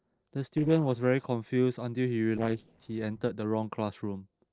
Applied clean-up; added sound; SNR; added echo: neural separator model SepFormer DNS4.